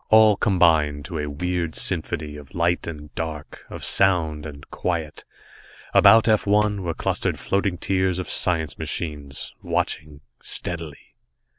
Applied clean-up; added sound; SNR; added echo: neural separator model SepFormer DNS4.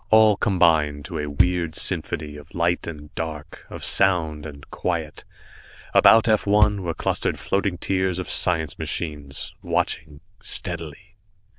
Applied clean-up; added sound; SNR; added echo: neural diffusion model UNIVERSE++.